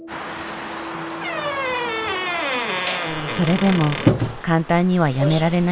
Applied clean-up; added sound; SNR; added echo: none; Squeak / Wood; 2 dB; none.